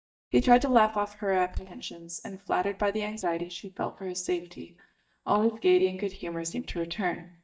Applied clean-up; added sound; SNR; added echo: neural mask model DeepFilterNet 3.